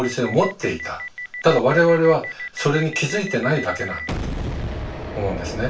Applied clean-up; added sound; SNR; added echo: none; Boom; 9 dB; reverberation time 0.2 s.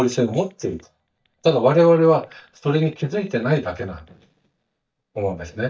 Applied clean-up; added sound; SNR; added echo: neural mask model DeepFilterNet 3.